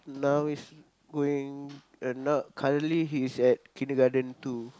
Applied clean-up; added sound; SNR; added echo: none; none; none; none.